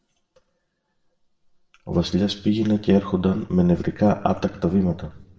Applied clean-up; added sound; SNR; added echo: none; none; none; reverberation time 0.8 s.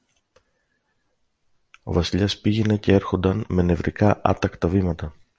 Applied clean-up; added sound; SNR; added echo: none; none; none; none.